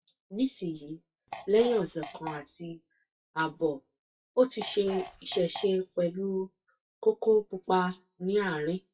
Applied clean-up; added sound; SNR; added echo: classical method WPE with log-MMSE.